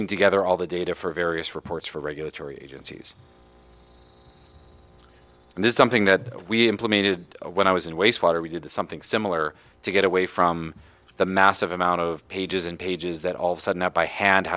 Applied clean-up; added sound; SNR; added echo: none; none; none; none.